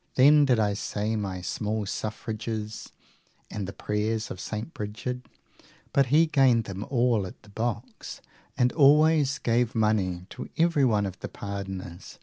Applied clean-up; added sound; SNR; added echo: none; none; none; none.